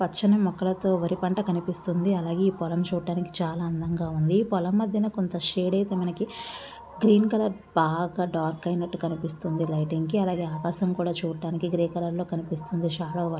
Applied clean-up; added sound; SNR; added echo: none; none; none; none.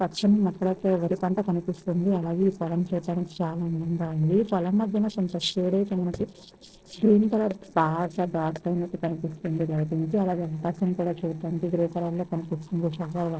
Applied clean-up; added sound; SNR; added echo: neural separator model SepFormer DNS4.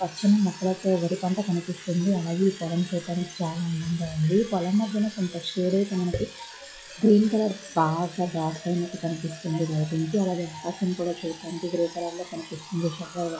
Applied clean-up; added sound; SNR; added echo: classical method log-MMSE.